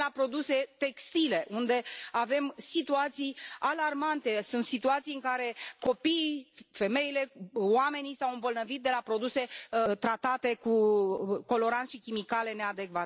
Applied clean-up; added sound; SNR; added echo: none; none; none; none.